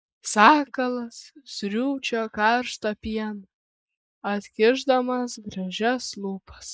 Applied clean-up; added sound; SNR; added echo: neural mask model Resemble Enhance denoiser.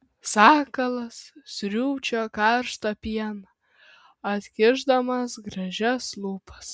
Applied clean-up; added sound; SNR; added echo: none; none; none; none.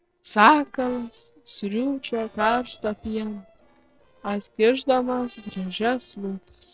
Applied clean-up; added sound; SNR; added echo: neural separator model SepFormer DNS4.